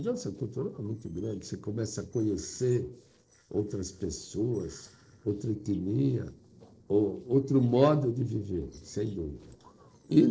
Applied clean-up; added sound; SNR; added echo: neural separator model SepFormer DNS4.